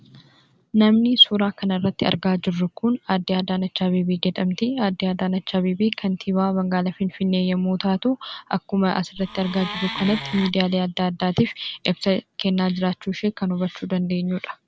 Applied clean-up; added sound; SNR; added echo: none; Wood; 10 dB; none.